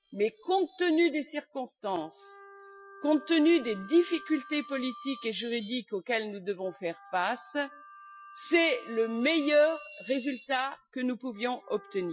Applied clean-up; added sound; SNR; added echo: classical method Wiener filter.